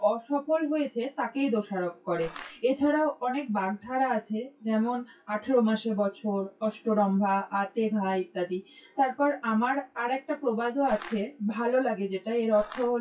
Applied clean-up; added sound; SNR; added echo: classical method WPE with log-MMSE.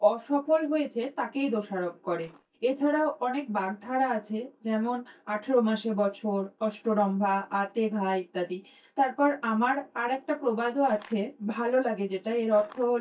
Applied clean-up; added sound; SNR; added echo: neural mask model DeepFilterNet 3.